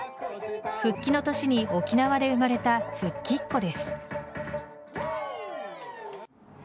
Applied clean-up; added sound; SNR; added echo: none; none; none; none.